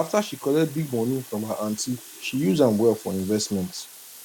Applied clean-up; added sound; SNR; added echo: neural mask model Resemble Enhance denoiser.